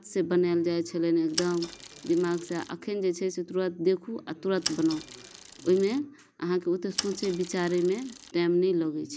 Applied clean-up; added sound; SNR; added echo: none; Mechanisms / Bicycle; 12 dB; none.